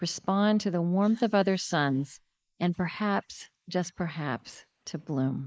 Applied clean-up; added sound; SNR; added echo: neural mask model Resemble Enhance denoiser.